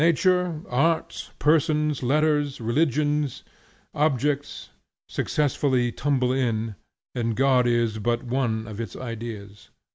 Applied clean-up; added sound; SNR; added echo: none; none; none; none.